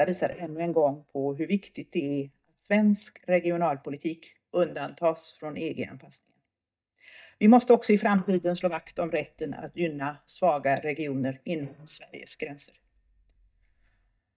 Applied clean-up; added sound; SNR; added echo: neural mask model DeepFilterNet 3.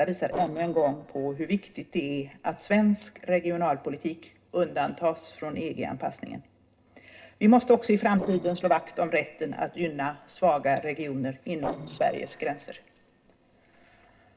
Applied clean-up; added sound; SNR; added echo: neural separator model SepFormer DNS4.